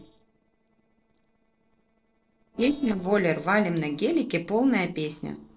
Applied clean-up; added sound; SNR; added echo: neural separator model SepFormer DNS4.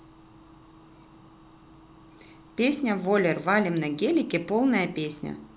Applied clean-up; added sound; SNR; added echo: none; none; none; none.